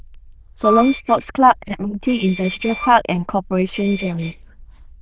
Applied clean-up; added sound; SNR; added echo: neural diffusion model UNIVERSE++.